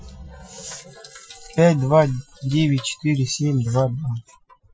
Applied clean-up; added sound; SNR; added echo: classical method Wiener filter.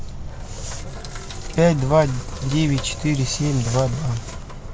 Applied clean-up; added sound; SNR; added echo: none; Sink (filling or washing); 13 dB; none.